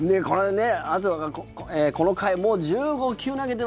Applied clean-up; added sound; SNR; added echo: none; none; none; none.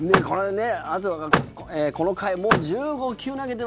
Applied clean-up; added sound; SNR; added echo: none; Vehicle; 2 dB; none.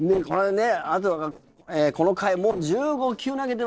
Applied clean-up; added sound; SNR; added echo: neural separator model SepFormer DNS4.